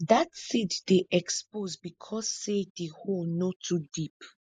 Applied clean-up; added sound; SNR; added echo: neural mask model Resemble Enhance denoiser.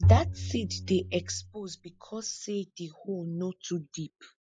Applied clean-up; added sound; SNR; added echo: classical method log-MMSE.